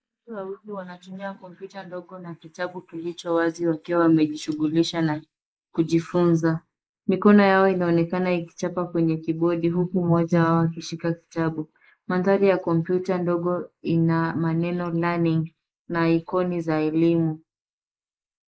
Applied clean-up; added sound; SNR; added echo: neural mask model Resemble Enhance denoiser.